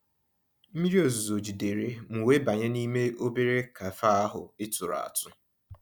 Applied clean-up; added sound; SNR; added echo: none; none; none; none.